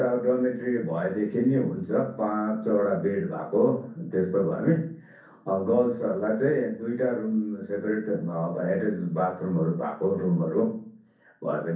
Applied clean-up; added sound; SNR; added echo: none; none; none; reverberation time 0.6 s.